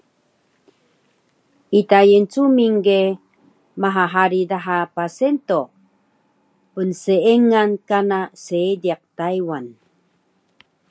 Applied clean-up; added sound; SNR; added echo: none; none; none; none.